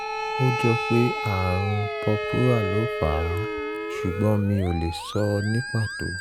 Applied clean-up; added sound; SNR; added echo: none; Musical instrument + Bowed string instrument; 5 dB; none.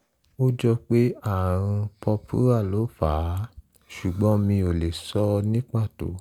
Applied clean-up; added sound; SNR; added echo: none; none; none; none.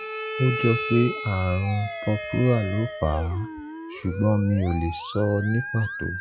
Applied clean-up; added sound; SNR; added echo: classical method log-MMSE.